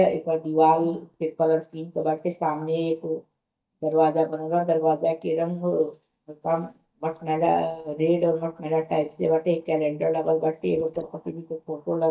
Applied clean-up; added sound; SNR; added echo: neural mask model DeepFilterNet 3.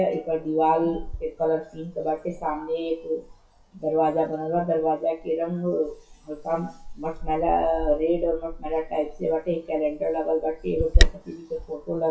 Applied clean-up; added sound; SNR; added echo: classical method WPE with log-MMSE.